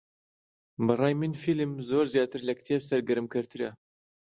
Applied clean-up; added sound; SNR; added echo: none; none; none; none.